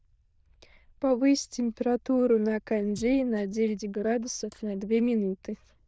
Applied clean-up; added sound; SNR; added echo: neural diffusion model UNIVERSE++.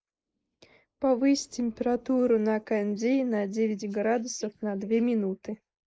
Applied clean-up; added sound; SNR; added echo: neural mask model Resemble Enhance denoiser.